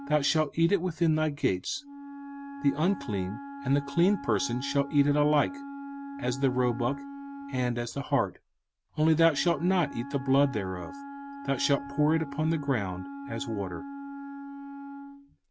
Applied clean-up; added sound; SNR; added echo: none; Wind instrument, woodwind instrument; 12 dB; none.